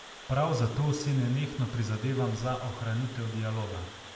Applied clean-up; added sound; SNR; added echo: none; Water; 16 dB; reverberation time 0.7 s.